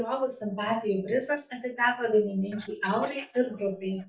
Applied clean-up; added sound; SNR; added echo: neural mask model DeepFilterNet 3.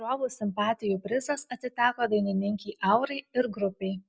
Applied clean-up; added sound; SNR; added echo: none; none; none; none.